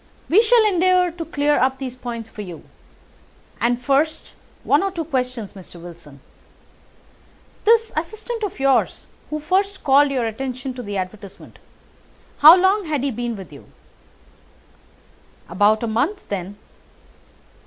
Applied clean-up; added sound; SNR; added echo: none; none; none; none.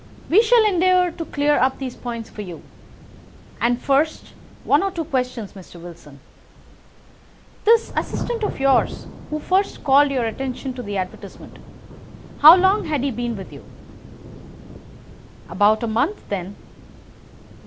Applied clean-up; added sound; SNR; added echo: none; Thunder / Rain; 14 dB; none.